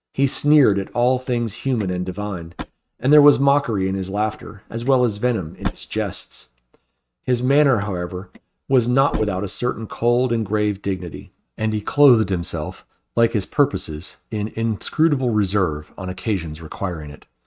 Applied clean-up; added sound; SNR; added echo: neural mask model RNNoise.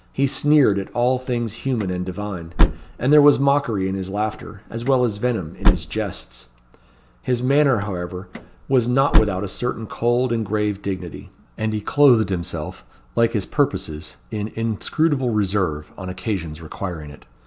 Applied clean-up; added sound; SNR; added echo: none; Slam / Car; 1 dB; none.